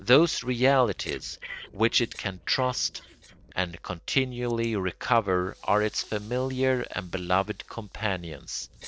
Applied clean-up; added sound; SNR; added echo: neural separator model SepFormer DNS4.